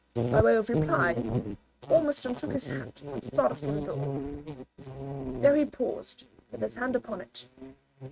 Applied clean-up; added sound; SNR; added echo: neural mask model RNNoise.